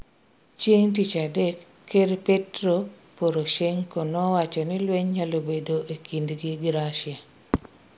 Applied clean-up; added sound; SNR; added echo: none; none; none; none.